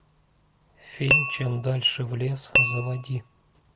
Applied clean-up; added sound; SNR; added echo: none; Tap / Glass; -2 dB; none.